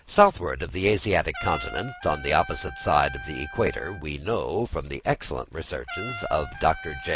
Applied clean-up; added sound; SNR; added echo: none; Trumpet; 14 dB; none.